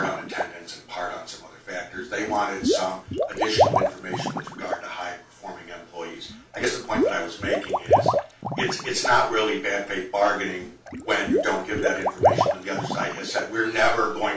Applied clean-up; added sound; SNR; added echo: none; Water / Liquid; 0 dB; reverberation time 0.3 s.